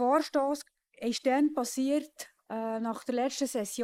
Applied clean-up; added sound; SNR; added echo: neural mask model Resemble Enhance denoiser.